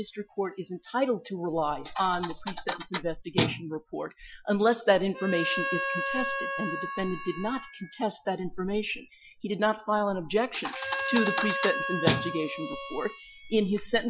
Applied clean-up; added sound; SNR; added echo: classical method Wiener filter.